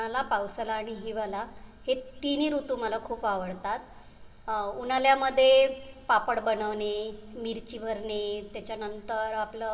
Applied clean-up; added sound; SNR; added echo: none; none; none; reverberation time 2.1 s.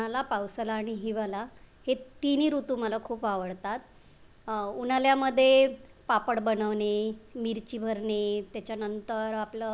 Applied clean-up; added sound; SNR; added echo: none; none; none; none.